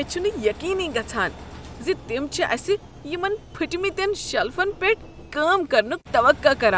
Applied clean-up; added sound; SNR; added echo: none; Engine; 17 dB; none.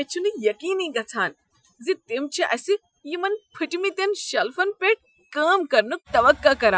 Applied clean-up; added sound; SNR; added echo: classical method Wiener filter.